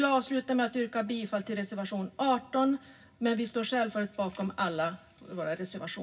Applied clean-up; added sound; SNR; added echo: none; none; none; reverberation time 0.4 s.